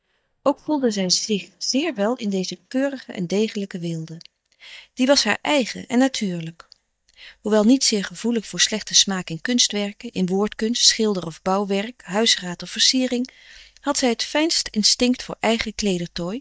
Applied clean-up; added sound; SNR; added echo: neural mask model DeepFilterNet 3.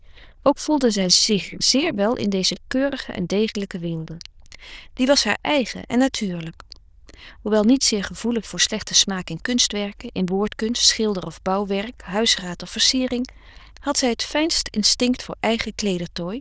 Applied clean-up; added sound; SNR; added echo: neural diffusion model UNIVERSE++.